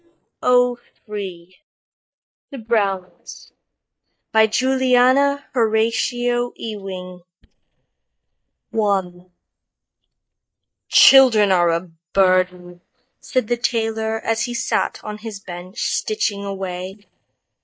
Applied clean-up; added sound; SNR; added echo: neural mask model DeepFilterNet 3.